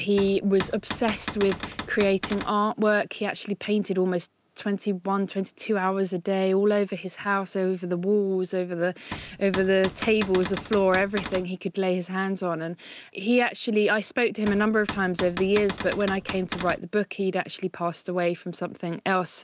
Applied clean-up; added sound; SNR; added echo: none; Cupboard open or close / Door; 10 dB; none.